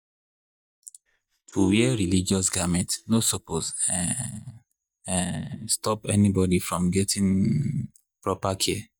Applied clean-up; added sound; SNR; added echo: neural mask model DeepFilterNet 3.